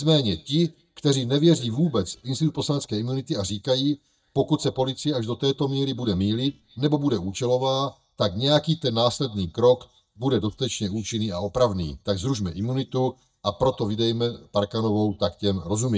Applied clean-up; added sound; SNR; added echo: neural mask model DeepFilterNet 3.